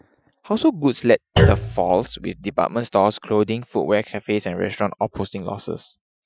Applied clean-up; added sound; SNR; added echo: classical method Wiener filter.